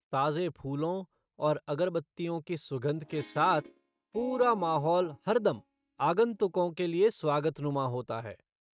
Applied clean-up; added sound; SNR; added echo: neural mask model RNNoise.